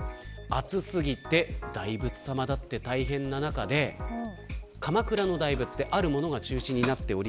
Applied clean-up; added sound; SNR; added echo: none; Doorbell; 17 dB; none.